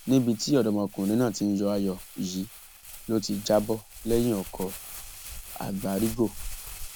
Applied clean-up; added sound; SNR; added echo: none; Crumpling, crinkling; 13 dB; none.